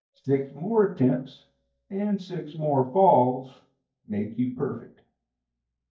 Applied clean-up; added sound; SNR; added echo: neural mask model DeepFilterNet 3.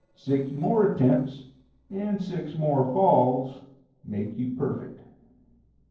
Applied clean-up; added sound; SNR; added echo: neural separator model SepFormer DNS4.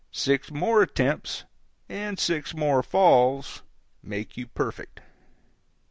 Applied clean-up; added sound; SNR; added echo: none; none; none; none.